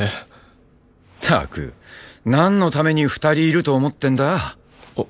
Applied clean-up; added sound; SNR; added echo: none; none; none; none.